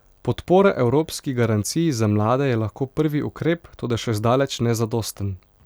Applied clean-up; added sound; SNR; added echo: none; none; none; none.